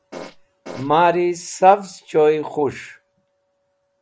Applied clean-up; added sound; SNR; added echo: none; Fart; 15 dB; none.